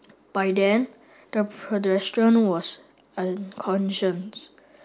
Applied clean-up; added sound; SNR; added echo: none; none; none; none.